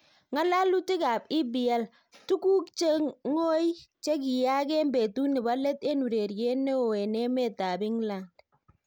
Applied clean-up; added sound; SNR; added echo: none; none; none; none.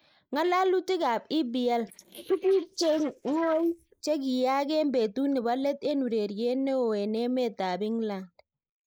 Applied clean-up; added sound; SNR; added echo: neural mask model Resemble Enhance denoiser.